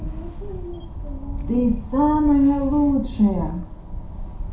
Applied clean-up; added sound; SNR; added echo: none; Camera; 8 dB; reverberation time 0.5 s.